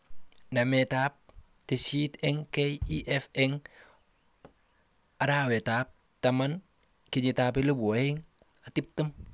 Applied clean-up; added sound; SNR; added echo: none; Bass drum; 14 dB; none.